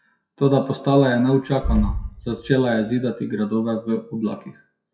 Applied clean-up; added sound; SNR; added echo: classical method WPE with log-MMSE.